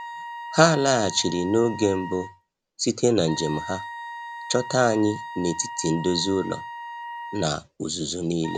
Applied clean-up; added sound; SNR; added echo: none; Wind instrument, woodwind instrument; 12 dB; none.